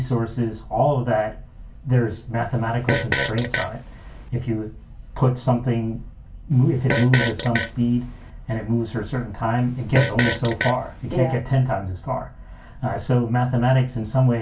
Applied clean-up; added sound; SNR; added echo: none; Fart; 5 dB; reverberation time 0.2 s.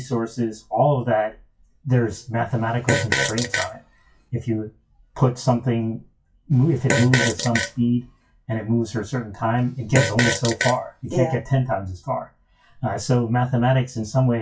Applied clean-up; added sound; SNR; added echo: classical method WPE with log-MMSE.